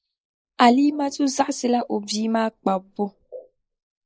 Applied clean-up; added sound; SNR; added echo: neural mask model Resemble Enhance denoiser.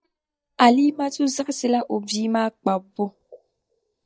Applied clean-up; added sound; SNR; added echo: neural mask model DeepFilterNet 3.